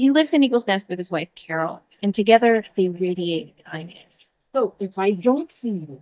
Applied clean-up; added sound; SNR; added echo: neural mask model DeepFilterNet 3.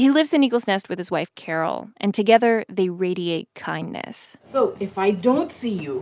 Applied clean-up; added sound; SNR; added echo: none; none; none; none.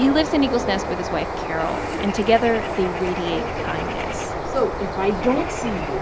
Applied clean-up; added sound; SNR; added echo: none; Bird; 3 dB; none.